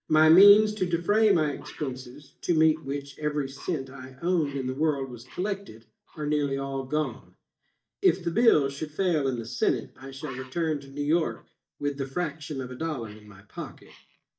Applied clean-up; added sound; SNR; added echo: neural mask model DeepFilterNet 3.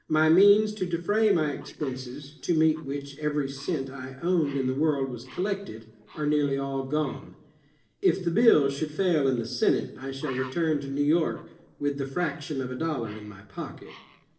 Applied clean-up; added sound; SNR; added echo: neural separator model SepFormer DNS4.